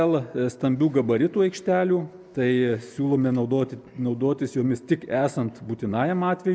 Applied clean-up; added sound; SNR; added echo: none; none; none; none.